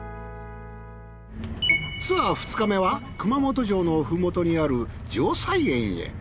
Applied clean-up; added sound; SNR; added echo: none; none; none; none.